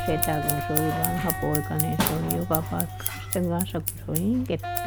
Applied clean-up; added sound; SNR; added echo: none; Wind instrument, woodwind instrument + Scissors; 3 dB; none.